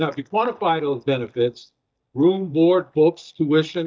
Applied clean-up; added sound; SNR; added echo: neural mask model DeepFilterNet 3.